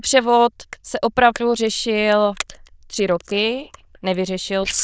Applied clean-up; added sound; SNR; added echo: neural diffusion model UNIVERSE++.